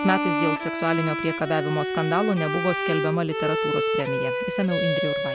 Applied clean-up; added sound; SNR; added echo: none; Bowed string instrument; 0 dB; none.